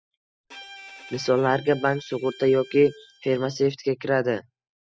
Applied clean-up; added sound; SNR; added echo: classical method spectral subtraction.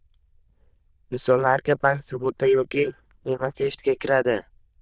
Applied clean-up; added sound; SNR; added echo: neural diffusion model UNIVERSE++.